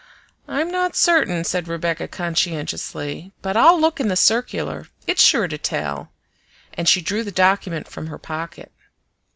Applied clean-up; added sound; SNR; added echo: none; none; none; none.